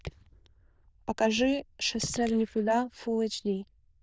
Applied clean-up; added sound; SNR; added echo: neural diffusion model UNIVERSE++.